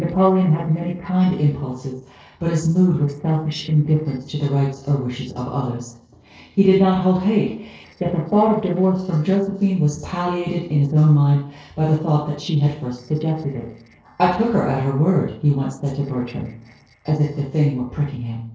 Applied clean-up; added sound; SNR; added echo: neural separator model SepFormer DNS4.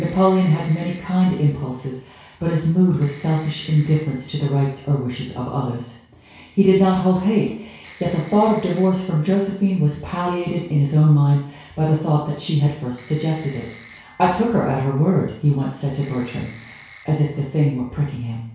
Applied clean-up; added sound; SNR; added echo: none; Telephone; 18 dB; reverberation time 0.6 s.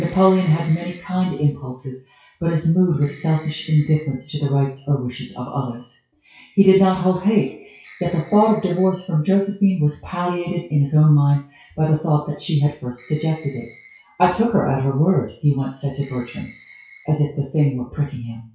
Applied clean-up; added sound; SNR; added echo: classical method WPE with log-MMSE.